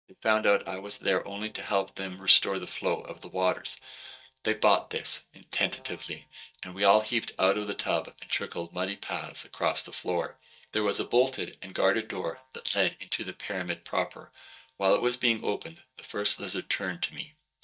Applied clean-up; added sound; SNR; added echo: neural mask model DeepFilterNet 3.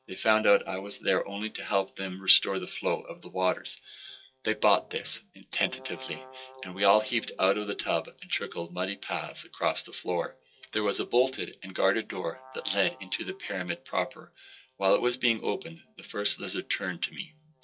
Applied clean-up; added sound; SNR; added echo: classical method WPE with log-MMSE.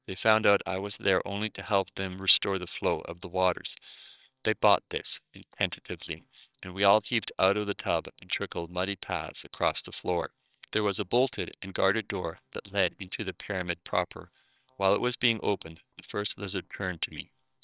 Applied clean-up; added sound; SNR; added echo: neural separator model SepFormer WHAMR!.